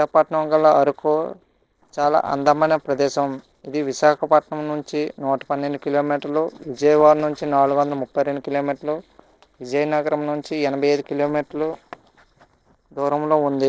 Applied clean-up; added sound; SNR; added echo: neural separator model SepFormer DNS4.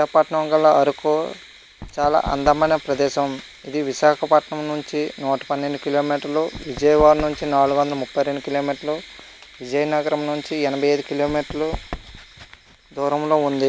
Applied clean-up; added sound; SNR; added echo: none; Run; 19 dB; none.